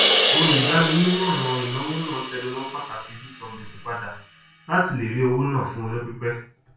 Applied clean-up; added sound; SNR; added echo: none; Crash cymbal; 1 dB; reverberation time 0.3 s.